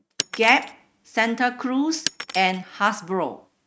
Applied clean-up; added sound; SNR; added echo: neural mask model RNNoise.